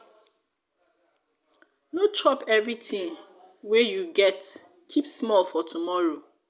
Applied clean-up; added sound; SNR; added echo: none; none; none; none.